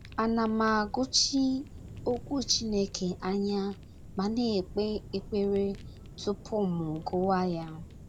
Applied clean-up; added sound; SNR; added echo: none; Fire; 15 dB; none.